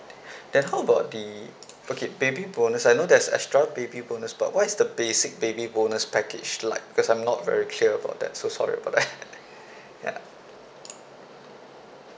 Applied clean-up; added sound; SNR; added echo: none; none; none; none.